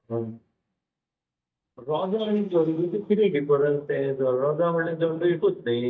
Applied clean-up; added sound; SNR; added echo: neural mask model DeepFilterNet 3.